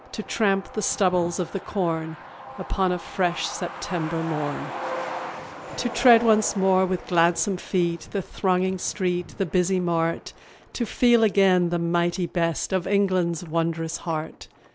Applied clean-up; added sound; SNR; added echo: none; Truck; 14 dB; none.